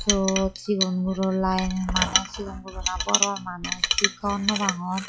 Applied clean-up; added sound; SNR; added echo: classical method log-MMSE.